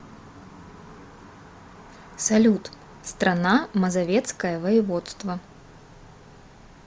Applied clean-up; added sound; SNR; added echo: none; none; none; none.